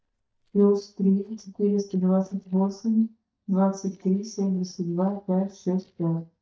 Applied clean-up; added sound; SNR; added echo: neural mask model DeepFilterNet 3.